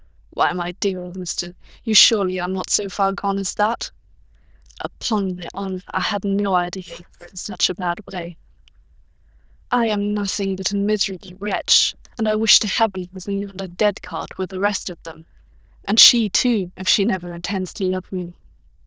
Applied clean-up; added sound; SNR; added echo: neural diffusion model UNIVERSE++.